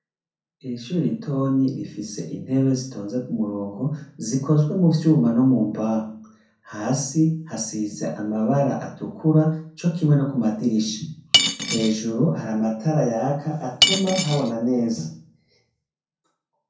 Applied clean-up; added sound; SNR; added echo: none; Cutlery, silverware / Dishes, pots, and pans; -1 dB; reverberation time 0.5 s.